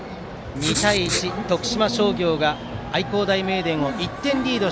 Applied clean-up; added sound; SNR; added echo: none; Writing; 5 dB; none.